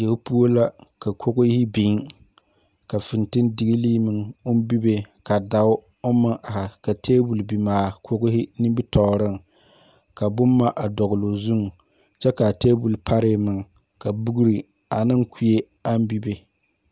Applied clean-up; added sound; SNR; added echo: none; none; none; none.